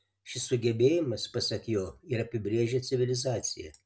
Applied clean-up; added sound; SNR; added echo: none; none; none; none.